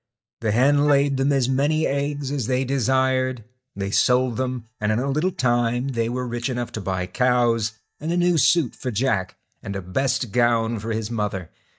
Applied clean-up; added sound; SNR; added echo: neural mask model DeepFilterNet 3.